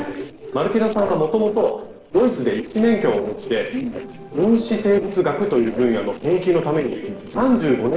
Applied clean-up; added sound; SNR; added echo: neural separator model SepFormer DNS4.